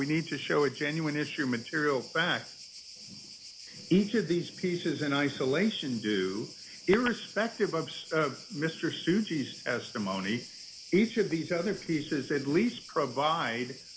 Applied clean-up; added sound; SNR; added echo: none; Cricket; 17 dB; none.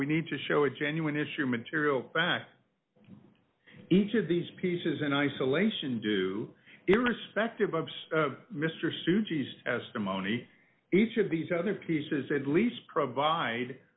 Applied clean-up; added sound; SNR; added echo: none; none; none; none.